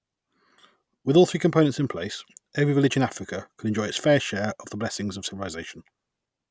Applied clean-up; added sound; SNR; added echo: none; none; none; none.